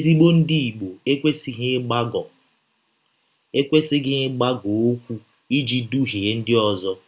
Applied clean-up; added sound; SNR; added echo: none; none; none; none.